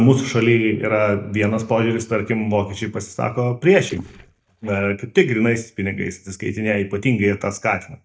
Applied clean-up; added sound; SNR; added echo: neural mask model DeepFilterNet 3.